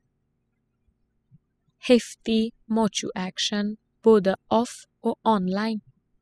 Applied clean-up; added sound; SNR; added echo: classical method spectral subtraction.